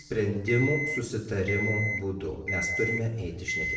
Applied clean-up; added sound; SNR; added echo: none; Alarm; 4 dB; reverberation time 0.9 s.